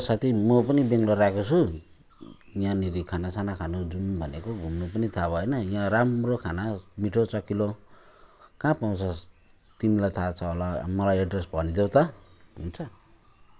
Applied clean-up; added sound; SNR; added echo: none; none; none; none.